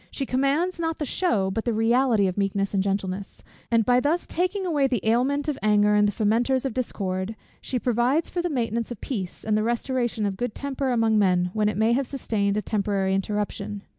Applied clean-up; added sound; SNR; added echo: none; none; none; none.